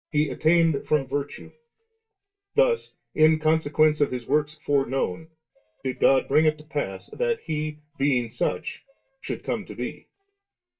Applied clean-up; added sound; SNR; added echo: neural mask model DeepFilterNet 3.